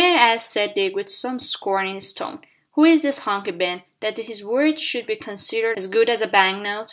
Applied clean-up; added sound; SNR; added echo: none; none; none; none.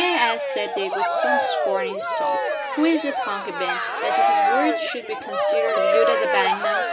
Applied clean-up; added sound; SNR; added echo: none; Cheering; -4 dB; none.